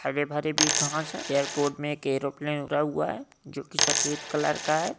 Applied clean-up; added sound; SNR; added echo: none; Coin (dropping); 0 dB; none.